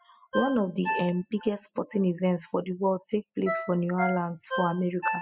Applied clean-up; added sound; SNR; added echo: classical method spectral subtraction.